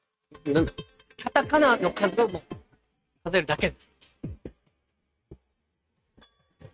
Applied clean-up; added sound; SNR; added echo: neural mask model RNNoise.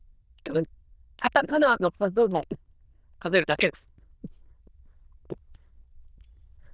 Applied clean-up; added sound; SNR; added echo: neural diffusion model UNIVERSE++.